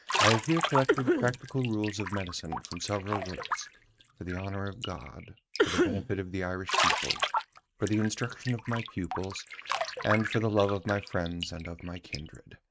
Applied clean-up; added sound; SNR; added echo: neural mask model RNNoise.